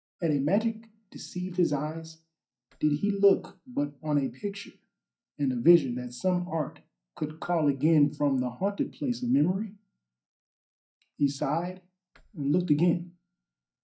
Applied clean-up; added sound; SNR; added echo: neural mask model DeepFilterNet 3.